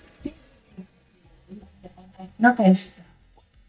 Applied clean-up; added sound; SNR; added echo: neural mask model DeepFilterNet 3.